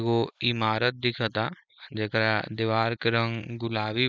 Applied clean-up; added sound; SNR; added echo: none; none; none; none.